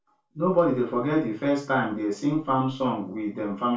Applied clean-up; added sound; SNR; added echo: none; none; none; reverberation time 0.3 s.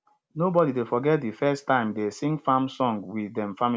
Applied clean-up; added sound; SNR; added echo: none; none; none; none.